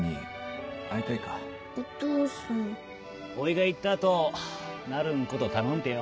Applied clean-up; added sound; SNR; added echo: none; none; none; none.